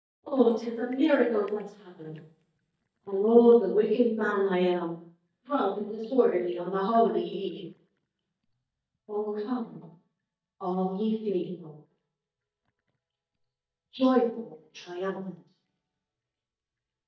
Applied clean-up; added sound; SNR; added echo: neural mask model DeepFilterNet 3.